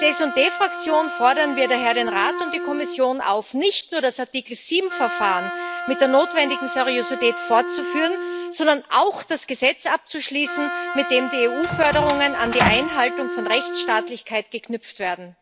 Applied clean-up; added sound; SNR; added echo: none; Wind instrument, woodwind instrument + Door; 7 dB; none.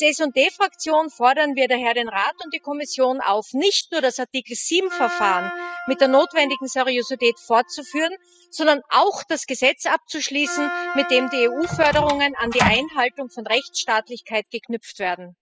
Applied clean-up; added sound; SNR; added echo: classical method spectral subtraction.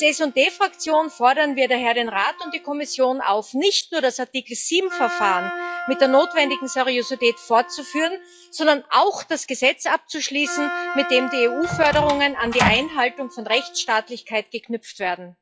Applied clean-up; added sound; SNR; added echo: classical method log-MMSE.